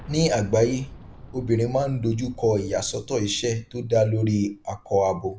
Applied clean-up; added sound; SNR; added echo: none; Boom; 20 dB; none.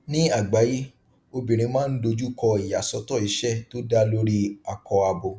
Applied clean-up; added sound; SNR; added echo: none; none; none; none.